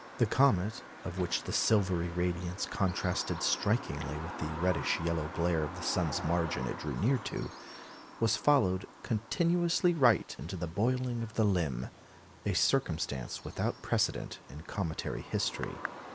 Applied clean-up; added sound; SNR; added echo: none; Bird vocalization, bird call, bird song; 13 dB; none.